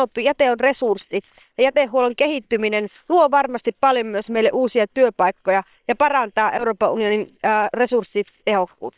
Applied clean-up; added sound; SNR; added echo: neural separator model SepFormer WHAM!.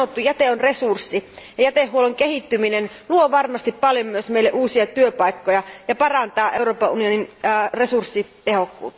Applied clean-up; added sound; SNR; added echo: none; none; none; none.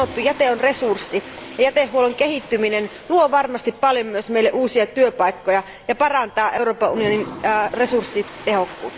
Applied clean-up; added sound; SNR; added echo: none; Bowed string instrument + Toilet flush; 18 dB; none.